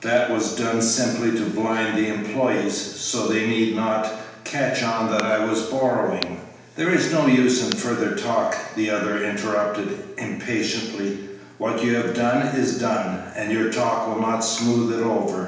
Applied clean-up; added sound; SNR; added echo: none; Crack; 16 dB; reverberation time 0.9 s.